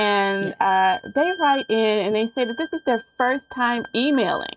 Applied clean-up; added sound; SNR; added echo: neural mask model RNNoise.